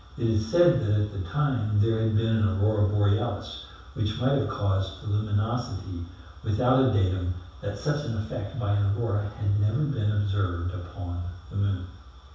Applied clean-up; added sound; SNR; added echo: none; none; none; reverberation time 0.7 s.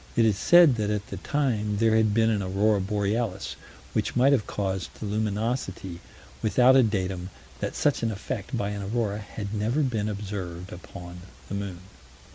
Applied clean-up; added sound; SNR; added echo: none; none; none; none.